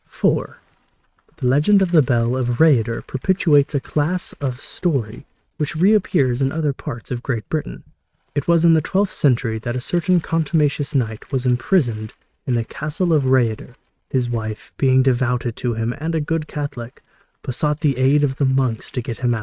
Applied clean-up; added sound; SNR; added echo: neural mask model RNNoise.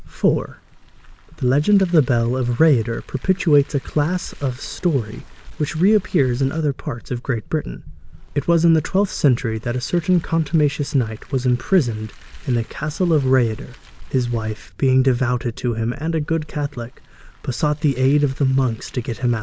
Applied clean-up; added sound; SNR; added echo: none; Car; 18 dB; none.